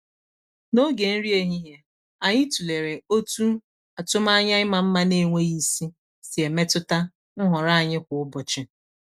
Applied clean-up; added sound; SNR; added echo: none; none; none; none.